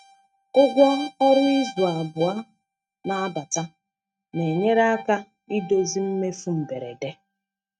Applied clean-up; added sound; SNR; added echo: neural mask model RNNoise.